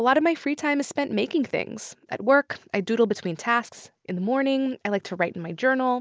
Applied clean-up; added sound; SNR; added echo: none; none; none; none.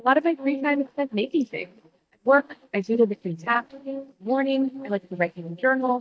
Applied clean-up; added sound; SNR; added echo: neural mask model DeepFilterNet 3.